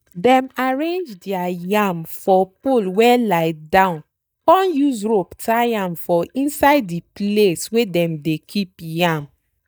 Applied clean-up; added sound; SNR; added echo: neural mask model DeepFilterNet 3.